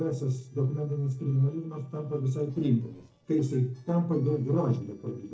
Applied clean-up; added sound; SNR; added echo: neural separator model SepFormer DNS4.